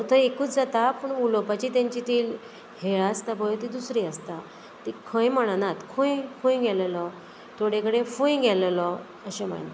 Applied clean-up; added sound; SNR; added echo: none; none; none; none.